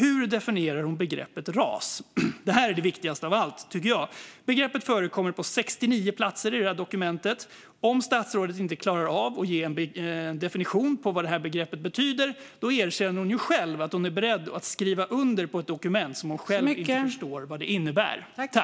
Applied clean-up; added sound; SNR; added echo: none; none; none; none.